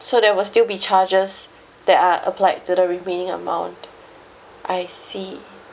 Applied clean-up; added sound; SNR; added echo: none; none; none; none.